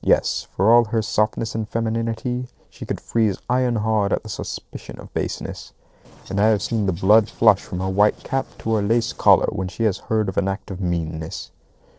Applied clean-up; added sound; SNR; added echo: neural separator model SepFormer DNS4.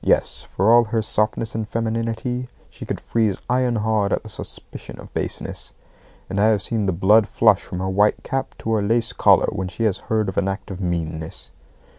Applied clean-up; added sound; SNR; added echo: none; none; none; none.